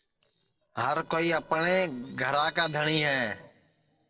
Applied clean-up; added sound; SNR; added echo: neural separator model SepFormer DNS4.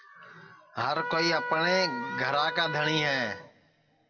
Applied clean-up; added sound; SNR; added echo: none; Trumpet; 6 dB; reverberation time 1.1 s.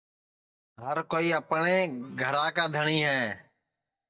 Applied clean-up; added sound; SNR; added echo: neural mask model DeepFilterNet 3.